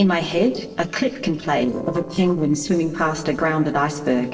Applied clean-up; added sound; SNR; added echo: neural separator model SepFormer DNS4.